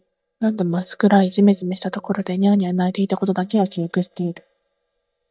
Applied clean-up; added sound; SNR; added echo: neural mask model DeepFilterNet 3.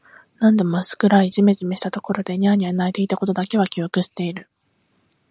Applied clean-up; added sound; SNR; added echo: none; none; none; none.